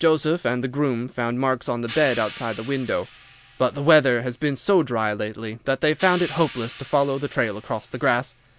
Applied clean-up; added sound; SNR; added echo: none; Hi-hat; 16 dB; none.